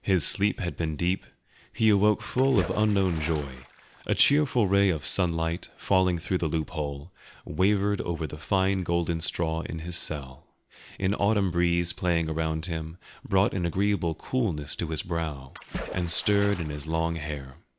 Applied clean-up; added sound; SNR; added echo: none; Splash, splatter; 14 dB; none.